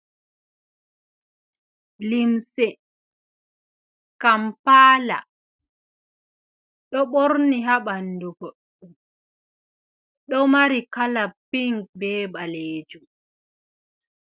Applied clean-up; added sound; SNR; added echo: none; none; none; none.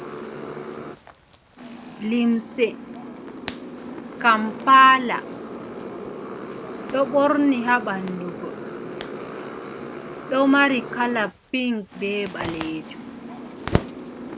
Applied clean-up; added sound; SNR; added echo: none; Zipper (clothing) + Motorcycle; 10 dB; none.